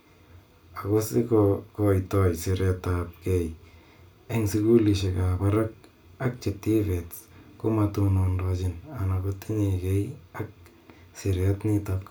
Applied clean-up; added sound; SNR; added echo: none; none; none; reverberation time 0.3 s.